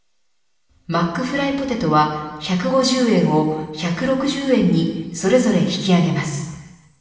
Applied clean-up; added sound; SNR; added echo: none; none; none; reverberation time 1.3 s.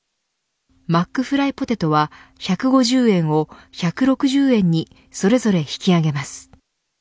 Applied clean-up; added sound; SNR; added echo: none; none; none; none.